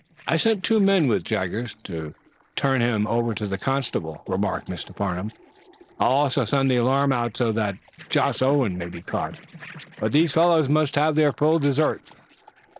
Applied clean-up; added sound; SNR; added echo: neural separator model SepFormer DNS4.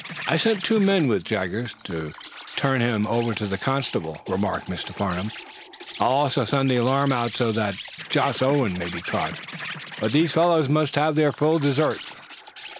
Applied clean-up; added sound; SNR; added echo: none; Insect; 14 dB; none.